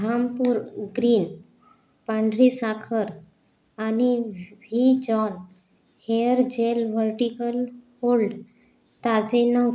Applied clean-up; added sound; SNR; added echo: none; none; none; none.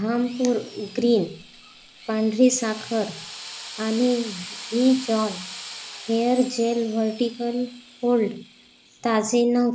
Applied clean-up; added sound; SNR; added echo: none; Drill; 16 dB; none.